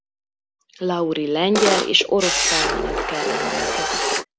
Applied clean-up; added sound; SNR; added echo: none; Camera; -1 dB; none.